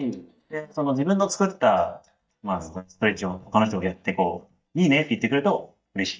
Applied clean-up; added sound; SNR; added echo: neural mask model DeepFilterNet 3.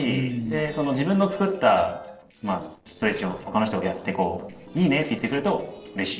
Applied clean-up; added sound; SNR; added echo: neural separator model SepFormer DNS4.